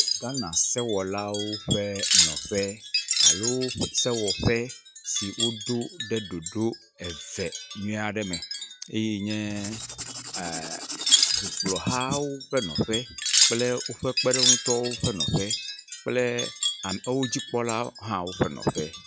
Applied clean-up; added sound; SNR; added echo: classical method log-MMSE.